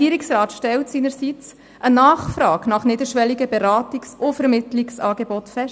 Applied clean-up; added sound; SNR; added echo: none; none; none; none.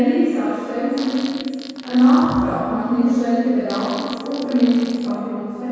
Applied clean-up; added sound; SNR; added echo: none; Fart; 18 dB; reverberation time 2.0 s.